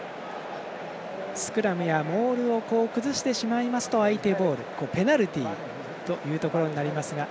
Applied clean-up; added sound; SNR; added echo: none; none; none; none.